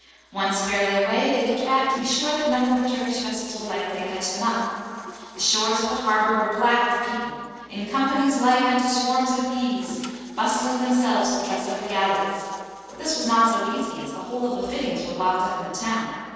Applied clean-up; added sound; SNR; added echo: neural separator model SepFormer DNS4.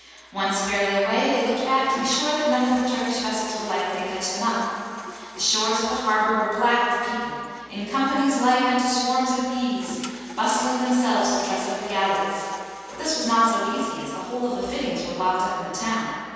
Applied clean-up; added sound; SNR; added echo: none; Toilet flush; 19 dB; reverberation time 2.1 s.